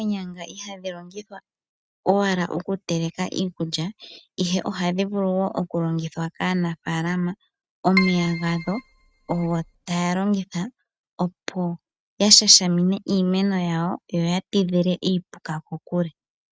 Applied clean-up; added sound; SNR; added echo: neural mask model RNNoise.